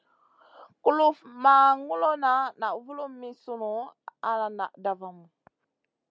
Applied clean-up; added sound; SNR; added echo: none; none; none; none.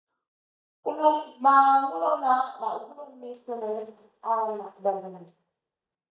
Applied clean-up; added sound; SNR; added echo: neural mask model DeepFilterNet 3.